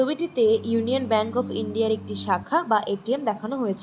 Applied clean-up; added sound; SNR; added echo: none; Organ; 12 dB; none.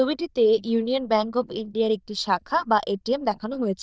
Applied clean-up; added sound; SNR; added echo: neural diffusion model UNIVERSE++.